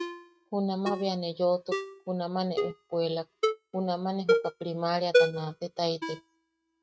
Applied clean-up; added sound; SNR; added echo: neural mask model RNNoise.